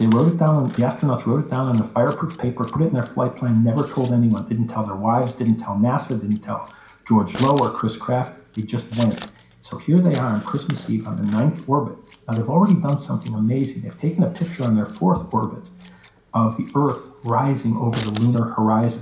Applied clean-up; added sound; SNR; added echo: none; Scissors; 19 dB; reverberation time 0.5 s.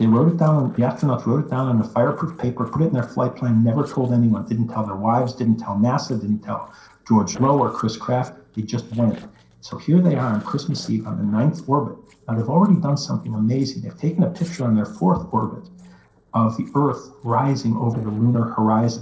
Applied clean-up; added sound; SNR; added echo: neural separator model SepFormer DNS4.